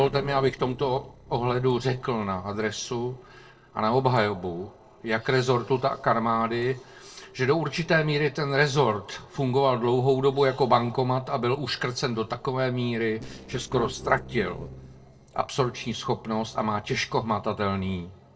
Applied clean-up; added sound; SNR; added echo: neural separator model SepFormer DNS4.